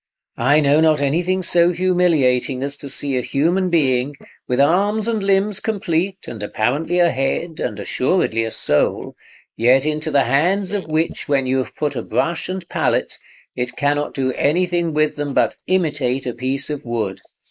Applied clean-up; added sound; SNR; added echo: neural mask model Resemble Enhance denoiser.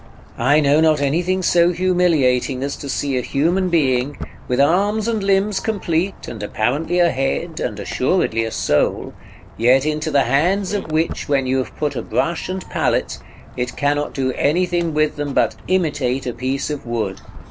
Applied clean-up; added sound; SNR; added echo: none; Walk, footsteps; 17 dB; none.